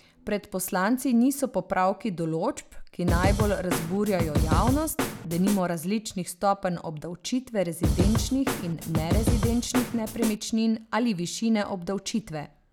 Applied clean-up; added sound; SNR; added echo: none; Snare drum / Drum kit; -1 dB; none.